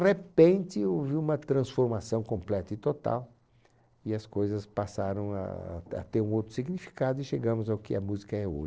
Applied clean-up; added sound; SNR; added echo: neural separator model SepFormer DNS4.